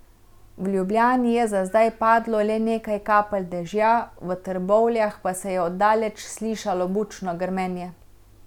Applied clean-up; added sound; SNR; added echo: none; none; none; none.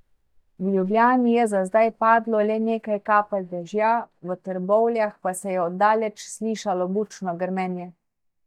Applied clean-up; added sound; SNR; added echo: neural mask model DeepFilterNet 3.